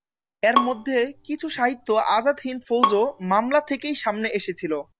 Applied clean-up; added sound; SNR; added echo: none; Bowed string instrument; 7 dB; none.